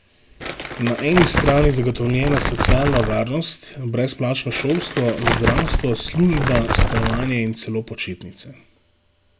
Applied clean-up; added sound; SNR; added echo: none; Crumpling, crinkling; 1 dB; none.